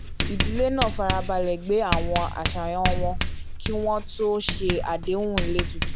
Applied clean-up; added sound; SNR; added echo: none; Writing; 0 dB; none.